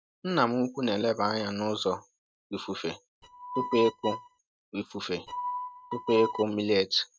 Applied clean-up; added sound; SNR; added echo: neural mask model RNNoise.